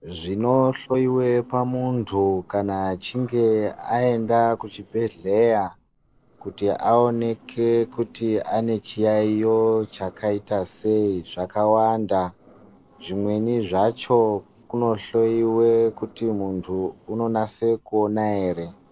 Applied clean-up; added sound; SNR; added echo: neural separator model SepFormer DNS4.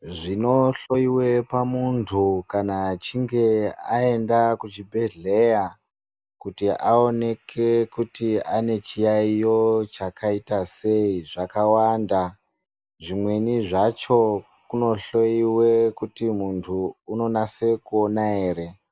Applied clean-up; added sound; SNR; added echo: none; none; none; none.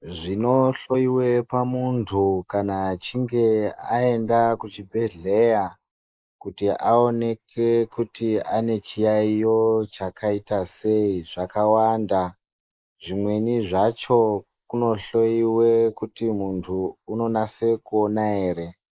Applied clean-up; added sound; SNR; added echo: neural mask model Resemble Enhance denoiser.